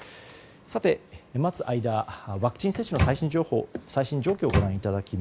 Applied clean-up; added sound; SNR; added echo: none; Microwave oven; 1 dB; none.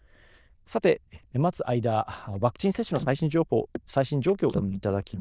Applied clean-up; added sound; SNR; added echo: neural diffusion model UNIVERSE++.